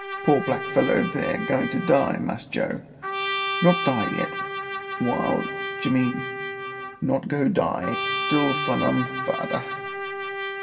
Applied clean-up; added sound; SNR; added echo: none; Trumpet; 5 dB; reverberation time 2.2 s.